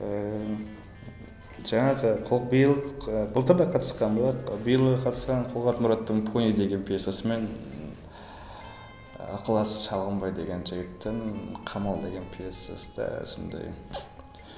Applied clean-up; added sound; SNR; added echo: none; none; none; none.